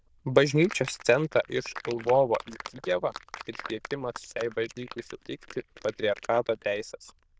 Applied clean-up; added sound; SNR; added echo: neural diffusion model UNIVERSE++.